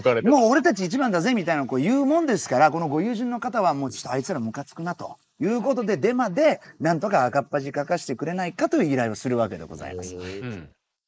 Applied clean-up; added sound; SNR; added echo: neural mask model Resemble Enhance denoiser.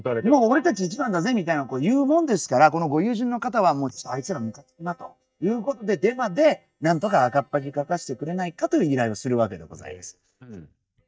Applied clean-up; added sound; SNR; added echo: neural mask model DeepFilterNet 3.